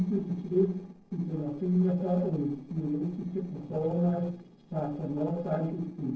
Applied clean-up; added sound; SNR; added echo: neural separator model SepFormer DNS4.